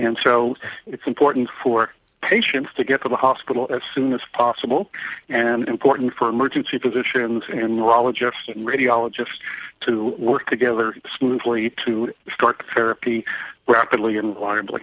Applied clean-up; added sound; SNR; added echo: none; none; none; none.